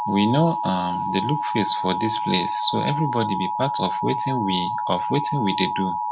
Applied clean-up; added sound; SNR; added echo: none; Alarm; 1 dB; none.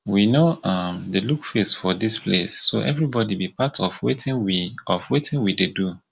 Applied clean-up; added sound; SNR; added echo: none; none; none; none.